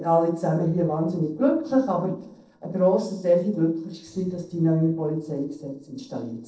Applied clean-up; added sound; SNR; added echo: neural separator model SepFormer DNS4.